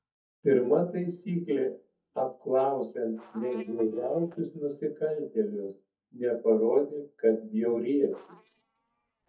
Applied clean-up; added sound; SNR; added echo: neural mask model DeepFilterNet 3.